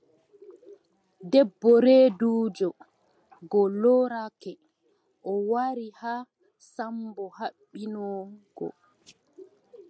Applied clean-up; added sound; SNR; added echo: none; none; none; none.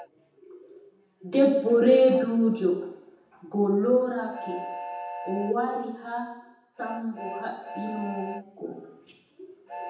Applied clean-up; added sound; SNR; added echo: none; Train; 15 dB; reverberation time 0.9 s.